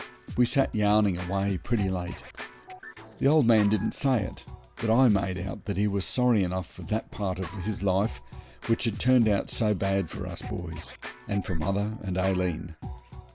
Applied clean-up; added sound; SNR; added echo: none; Scratching (performance technique); 15 dB; none.